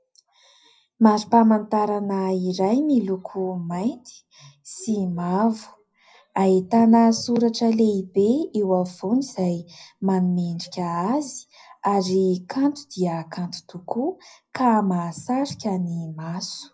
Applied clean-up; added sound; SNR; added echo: none; none; none; reverberation time 0.4 s.